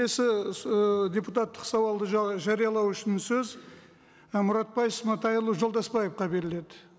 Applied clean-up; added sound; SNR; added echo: none; none; none; none.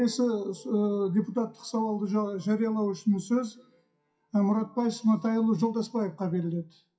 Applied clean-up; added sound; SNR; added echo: classical method WPE with log-MMSE.